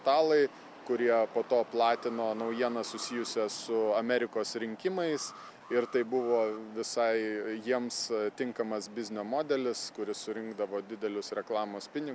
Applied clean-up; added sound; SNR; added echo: none; Alarm; 19 dB; none.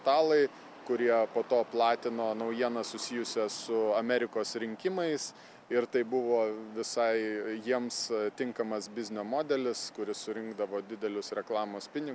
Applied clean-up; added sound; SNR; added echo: none; none; none; none.